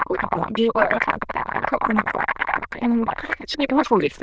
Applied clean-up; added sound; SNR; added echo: neural diffusion model UNIVERSE++.